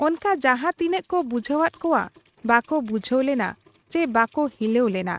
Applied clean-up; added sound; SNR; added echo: neural mask model RNNoise.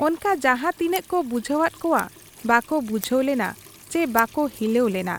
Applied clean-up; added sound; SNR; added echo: none; Trickle, dribble / Sink (filling or washing) / Water tap, faucet + Scissors; 19 dB; none.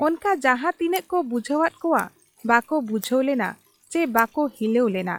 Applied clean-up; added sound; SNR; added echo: classical method log-MMSE.